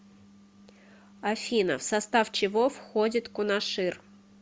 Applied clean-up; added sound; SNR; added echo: none; none; none; none.